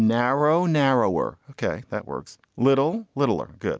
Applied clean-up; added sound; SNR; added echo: none; none; none; none.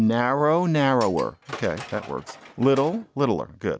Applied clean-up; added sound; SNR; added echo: none; Tools; 17 dB; none.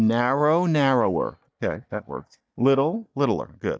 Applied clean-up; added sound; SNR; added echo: neural mask model DeepFilterNet 3.